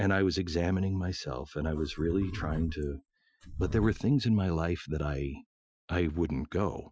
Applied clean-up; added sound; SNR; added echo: classical method Wiener filter.